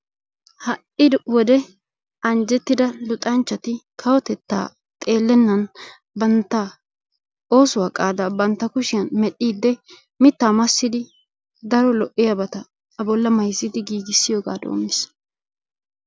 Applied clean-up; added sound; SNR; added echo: none; none; none; none.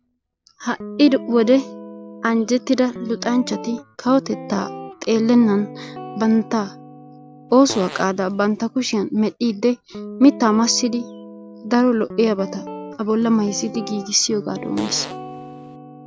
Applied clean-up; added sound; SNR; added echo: none; Fart + Guitar; 15 dB; none.